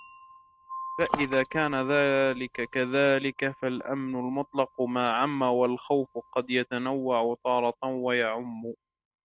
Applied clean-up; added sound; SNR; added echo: neural mask model RNNoise.